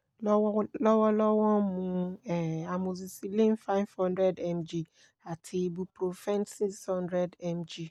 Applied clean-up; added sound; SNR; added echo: none; none; none; none.